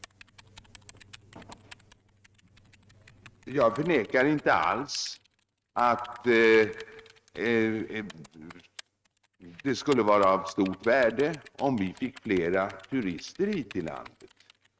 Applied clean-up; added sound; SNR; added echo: neural mask model RNNoise.